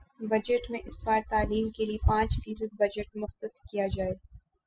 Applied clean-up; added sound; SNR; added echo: classical method spectral subtraction.